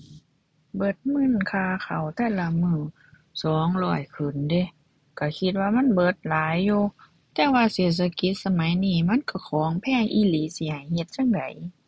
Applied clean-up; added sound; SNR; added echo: none; none; none; none.